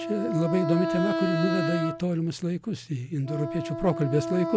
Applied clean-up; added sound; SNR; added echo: none; Wind instrument, woodwind instrument; 4 dB; none.